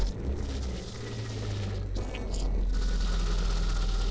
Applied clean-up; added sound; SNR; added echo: neural separator model SepFormer DNS4.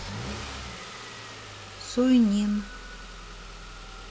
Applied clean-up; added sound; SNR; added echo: none; Engine starting / Car; 11 dB; none.